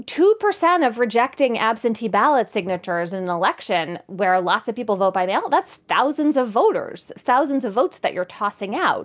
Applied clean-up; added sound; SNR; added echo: none; none; none; none.